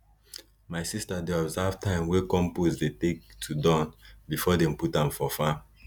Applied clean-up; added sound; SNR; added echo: none; none; none; none.